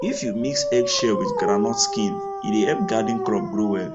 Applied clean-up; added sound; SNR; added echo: none; Dog; 3 dB; none.